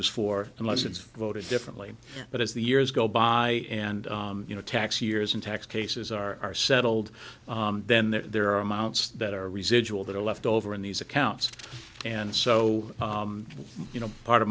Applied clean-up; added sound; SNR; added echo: none; none; none; none.